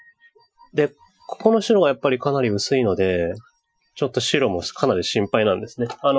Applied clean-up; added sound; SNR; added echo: classical method Wiener filter.